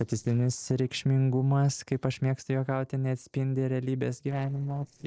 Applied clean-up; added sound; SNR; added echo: neural separator model SepFormer DNS4.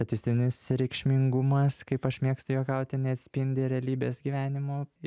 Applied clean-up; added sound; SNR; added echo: none; none; none; none.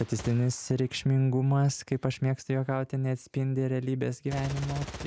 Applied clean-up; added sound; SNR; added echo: none; Gunshot, gunfire; 18 dB; none.